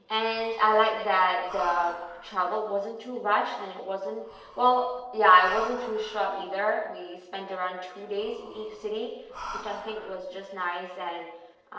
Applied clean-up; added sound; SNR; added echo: neural separator model SepFormer DNS4.